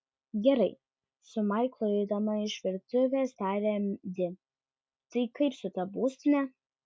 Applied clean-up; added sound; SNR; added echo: none; none; none; none.